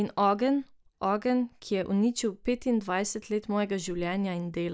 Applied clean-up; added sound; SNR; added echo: none; none; none; none.